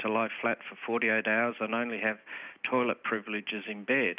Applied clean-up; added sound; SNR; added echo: none; none; none; none.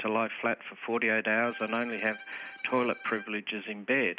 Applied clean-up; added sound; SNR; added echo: none; Bowed string instrument; 17 dB; none.